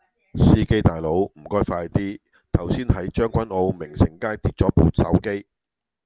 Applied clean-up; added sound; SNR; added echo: none; none; none; none.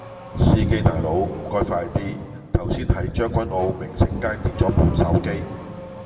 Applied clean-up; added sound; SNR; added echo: none; Accelerating, revving, vroom / Car; 17 dB; reverberation time 1.4 s.